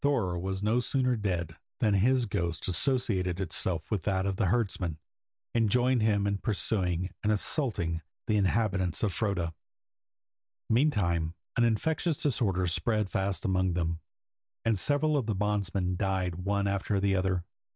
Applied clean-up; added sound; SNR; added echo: none; none; none; none.